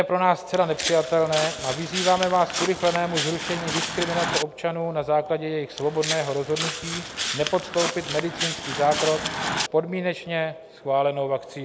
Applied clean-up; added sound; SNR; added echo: none; Walk, footsteps; 5 dB; none.